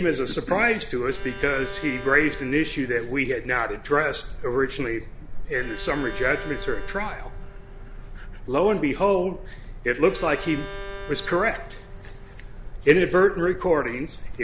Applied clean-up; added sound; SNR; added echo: none; Bowed string instrument; 18 dB; none.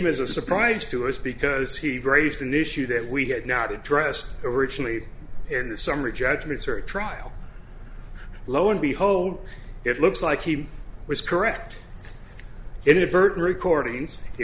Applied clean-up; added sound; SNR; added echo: none; none; none; none.